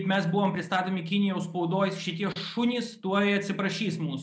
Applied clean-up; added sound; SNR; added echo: none; none; none; none.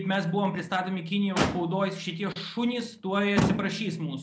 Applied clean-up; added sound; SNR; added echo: none; Motor vehicle (road); 5 dB; none.